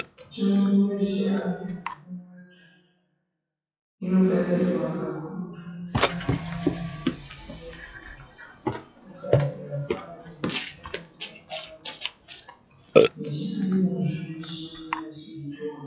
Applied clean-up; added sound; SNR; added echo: classical method WPE with log-MMSE.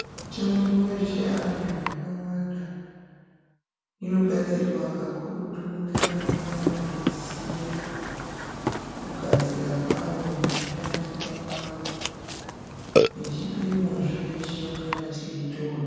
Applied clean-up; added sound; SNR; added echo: none; Burping, eructation; 2 dB; reverberation time 2.1 s.